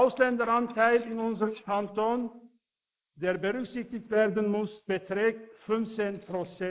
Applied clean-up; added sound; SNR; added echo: neural mask model Resemble Enhance denoiser.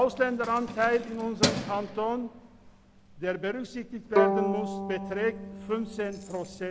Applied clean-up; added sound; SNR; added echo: none; Keys jangling + Bowed string instrument; 2 dB; none.